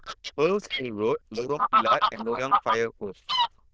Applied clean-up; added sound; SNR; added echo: neural diffusion model UNIVERSE++.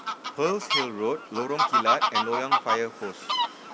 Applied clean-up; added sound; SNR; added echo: none; Fowl; -3 dB; none.